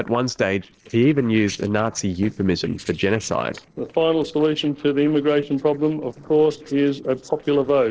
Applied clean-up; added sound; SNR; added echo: neural separator model SepFormer DNS4.